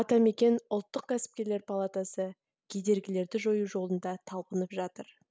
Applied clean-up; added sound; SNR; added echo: none; none; none; none.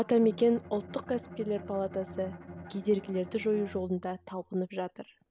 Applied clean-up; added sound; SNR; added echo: none; Bowed string instrument; 16 dB; none.